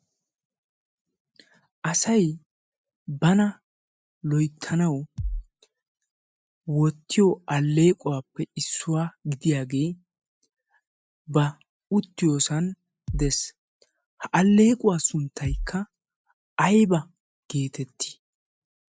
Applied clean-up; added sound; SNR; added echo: classical method spectral subtraction.